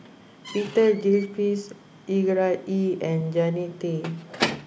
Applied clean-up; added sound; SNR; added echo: none; Squeak / Slam / Wood; 12 dB; none.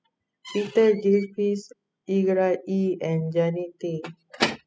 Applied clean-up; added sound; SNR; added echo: classical method spectral subtraction.